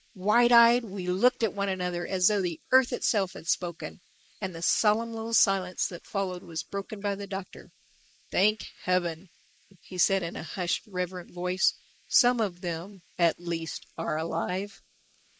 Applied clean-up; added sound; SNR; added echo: neural mask model Resemble Enhance denoiser.